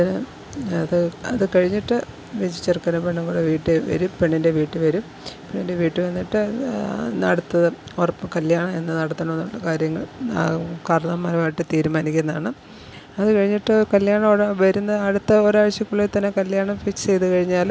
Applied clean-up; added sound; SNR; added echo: none; none; none; none.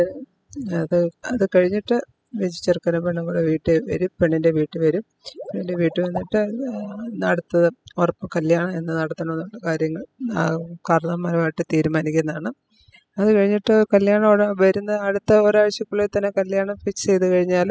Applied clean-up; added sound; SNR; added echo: classical method spectral subtraction.